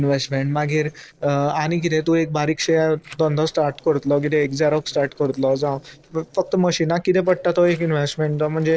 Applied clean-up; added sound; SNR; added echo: neural separator model SepFormer DNS4.